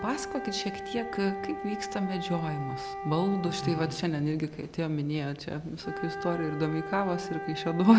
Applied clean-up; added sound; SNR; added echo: none; Wind instrument, woodwind instrument; 9 dB; none.